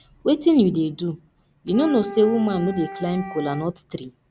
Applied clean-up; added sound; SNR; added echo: none; Wind instrument, woodwind instrument; 14 dB; none.